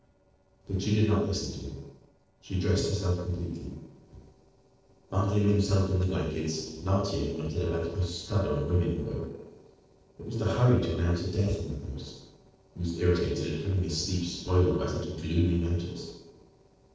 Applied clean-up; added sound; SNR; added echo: neural separator model SepFormer DNS4.